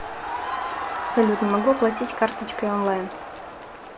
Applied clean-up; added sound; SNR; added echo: none; Crowd; 6 dB; none.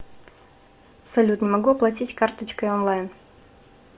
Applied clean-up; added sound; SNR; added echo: none; none; none; none.